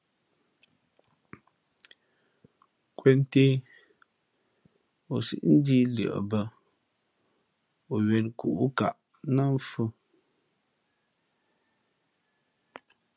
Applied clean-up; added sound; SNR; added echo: none; none; none; none.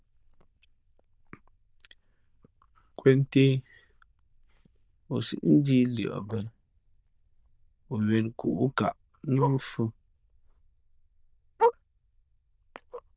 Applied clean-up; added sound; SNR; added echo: neural diffusion model UNIVERSE++.